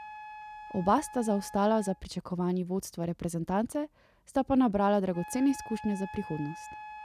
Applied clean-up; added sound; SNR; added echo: none; Wind instrument, woodwind instrument; 17 dB; none.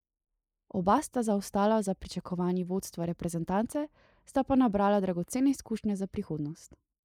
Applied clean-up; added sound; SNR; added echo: neural mask model Resemble Enhance denoiser.